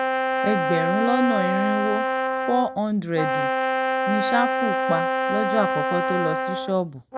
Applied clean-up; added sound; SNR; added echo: none; Brass instrument; -2 dB; none.